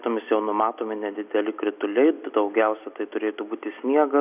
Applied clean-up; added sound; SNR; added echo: none; none; none; none.